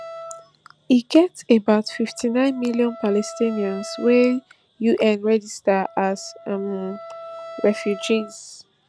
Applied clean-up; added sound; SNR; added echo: none; Wind instrument, woodwind instrument; 18 dB; none.